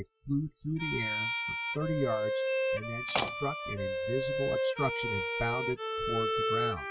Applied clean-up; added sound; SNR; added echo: classical method Wiener filter.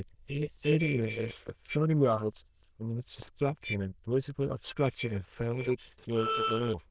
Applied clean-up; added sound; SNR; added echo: neural diffusion model UNIVERSE++.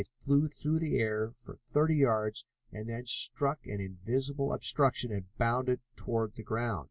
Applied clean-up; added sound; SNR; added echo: none; none; none; none.